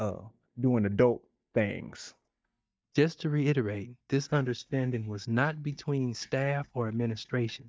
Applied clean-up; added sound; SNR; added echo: neural mask model DeepFilterNet 3.